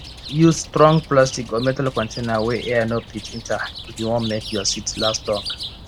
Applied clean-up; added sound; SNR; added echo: none; Chirp, tweet; 13 dB; none.